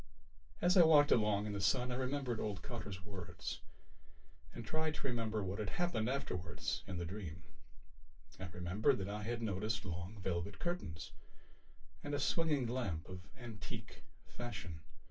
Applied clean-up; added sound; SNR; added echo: none; none; none; reverberation time 0.1 s.